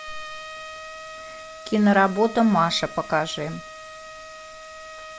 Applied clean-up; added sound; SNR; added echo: none; Trumpet; 14 dB; none.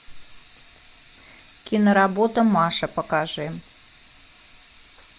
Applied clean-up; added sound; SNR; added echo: none; none; none; none.